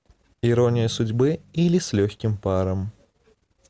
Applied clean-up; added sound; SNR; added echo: none; Ringtone; 18 dB; none.